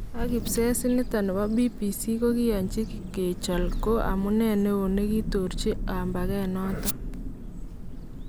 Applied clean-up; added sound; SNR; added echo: none; Thunder; 5 dB; none.